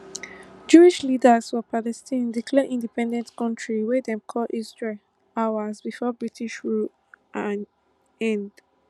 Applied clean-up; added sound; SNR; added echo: none; none; none; none.